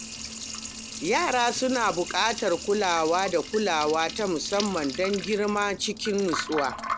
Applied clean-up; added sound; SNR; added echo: none; Liquid; 10 dB; none.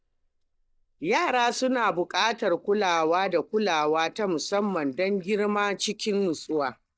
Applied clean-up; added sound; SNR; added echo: neural mask model DeepFilterNet 3.